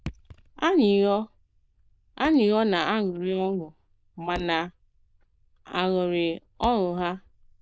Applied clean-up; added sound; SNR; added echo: neural diffusion model UNIVERSE++.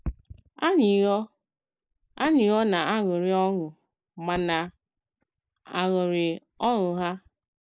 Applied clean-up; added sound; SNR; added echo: neural mask model Resemble Enhance denoiser.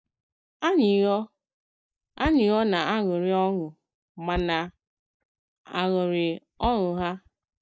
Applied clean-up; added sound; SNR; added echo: neural mask model DeepFilterNet 3.